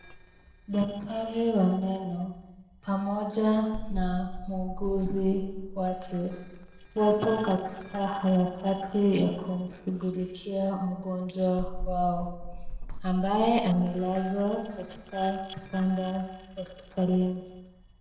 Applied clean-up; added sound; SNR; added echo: neural separator model SepFormer DNS4.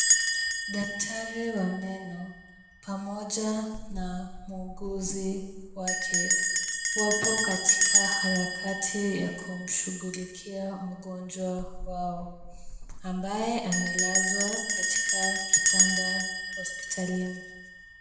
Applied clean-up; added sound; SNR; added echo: none; Bell; -4 dB; reverberation time 0.9 s.